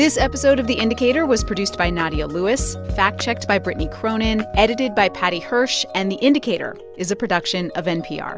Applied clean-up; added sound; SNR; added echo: none; none; none; none.